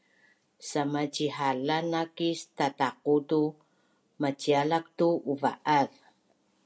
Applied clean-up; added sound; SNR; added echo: none; none; none; none.